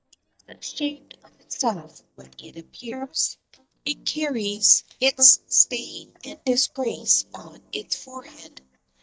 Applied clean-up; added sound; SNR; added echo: neural mask model DeepFilterNet 3.